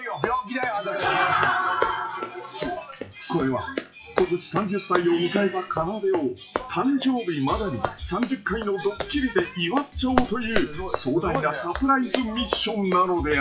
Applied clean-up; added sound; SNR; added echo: classical method WPE with log-MMSE.